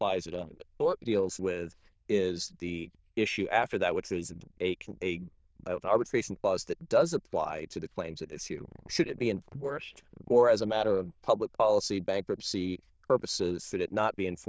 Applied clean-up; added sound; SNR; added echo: neural diffusion model UNIVERSE++.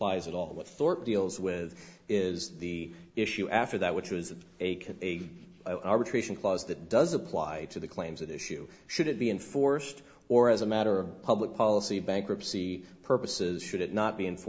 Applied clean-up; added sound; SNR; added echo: none; none; none; none.